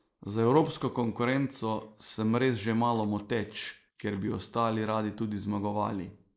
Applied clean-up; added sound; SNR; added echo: neural mask model Resemble Enhance denoiser.